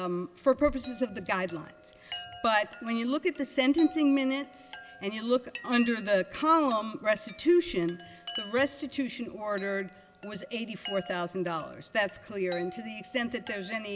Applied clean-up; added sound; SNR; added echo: none; Chime; 18 dB; none.